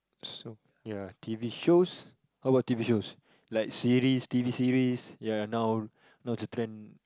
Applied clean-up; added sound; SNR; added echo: none; none; none; none.